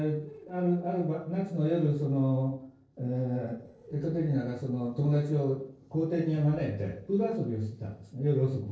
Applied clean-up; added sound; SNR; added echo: neural separator model SepFormer DNS4.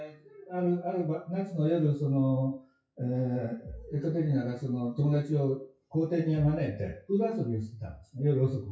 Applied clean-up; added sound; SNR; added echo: classical method WPE with log-MMSE.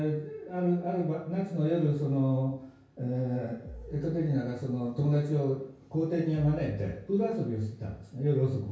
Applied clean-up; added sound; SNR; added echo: none; Bass drum; 20 dB; reverberation time 0.6 s.